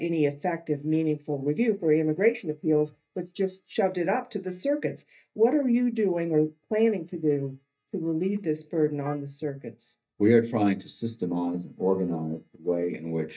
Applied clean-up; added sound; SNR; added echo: neural mask model DeepFilterNet 3.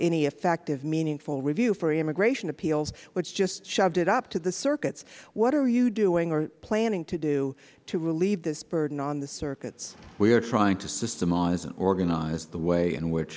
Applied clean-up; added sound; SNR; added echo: none; none; none; none.